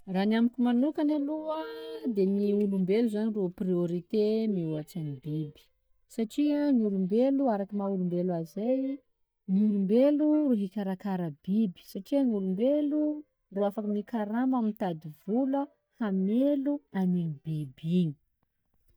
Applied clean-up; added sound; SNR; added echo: neural mask model DeepFilterNet 3.